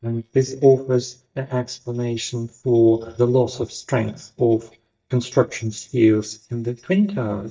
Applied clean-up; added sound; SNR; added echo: neural mask model DeepFilterNet 3.